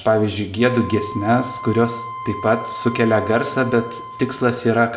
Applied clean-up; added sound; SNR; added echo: none; Wind instrument, woodwind instrument; 13 dB; reverberation time 0.4 s.